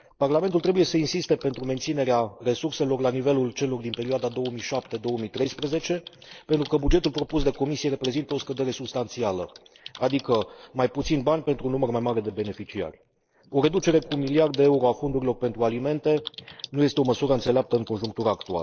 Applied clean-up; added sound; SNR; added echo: neural mask model Resemble Enhance denoiser.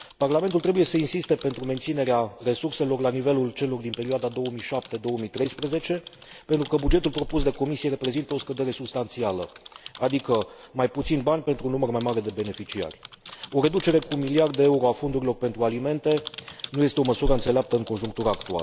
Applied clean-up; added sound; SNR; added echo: none; Typing; 19 dB; none.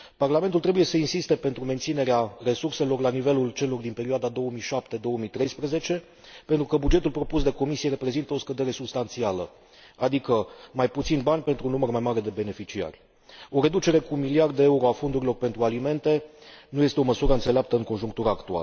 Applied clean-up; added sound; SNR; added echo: none; none; none; none.